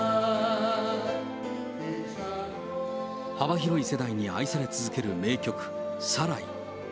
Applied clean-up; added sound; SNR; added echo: none; none; none; none.